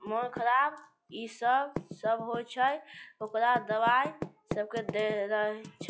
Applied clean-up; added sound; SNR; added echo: classical method log-MMSE.